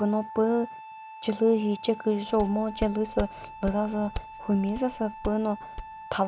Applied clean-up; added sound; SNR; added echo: none; Wind instrument, woodwind instrument + Walk, footsteps; 12 dB; none.